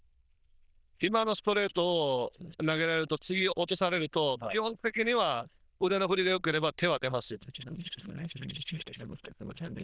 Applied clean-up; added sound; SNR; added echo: neural diffusion model UNIVERSE++.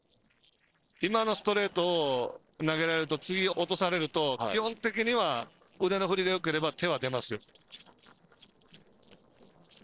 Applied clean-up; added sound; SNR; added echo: neural separator model SepFormer DNS4.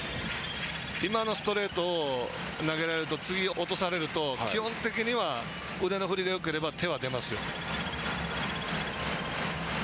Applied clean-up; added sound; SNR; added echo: none; Bird; 14 dB; none.